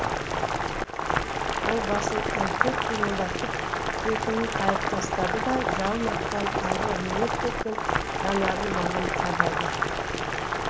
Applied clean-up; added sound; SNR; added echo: none; Boiling; -4 dB; none.